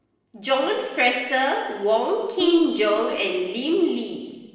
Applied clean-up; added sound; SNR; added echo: neural separator model SepFormer DNS4.